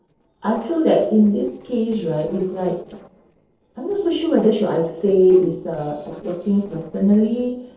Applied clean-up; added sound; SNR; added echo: neural separator model SepFormer DNS4.